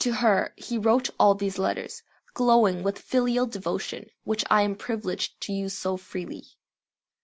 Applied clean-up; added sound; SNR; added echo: none; none; none; none.